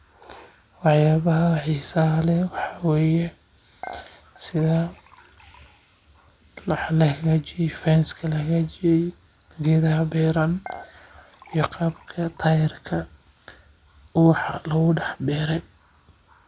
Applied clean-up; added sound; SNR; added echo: none; Dishes, pots, and pans / Chink, clink; 20 dB; none.